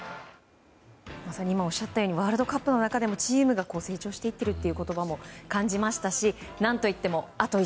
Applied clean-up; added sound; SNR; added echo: none; none; none; none.